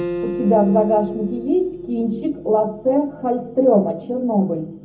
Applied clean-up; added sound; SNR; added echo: none; Acoustic guitar; 12 dB; reverberation time 0.3 s.